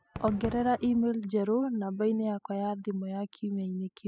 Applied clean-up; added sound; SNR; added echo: classical method spectral subtraction.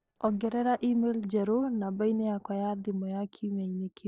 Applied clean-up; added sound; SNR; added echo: neural separator model SepFormer DNS4.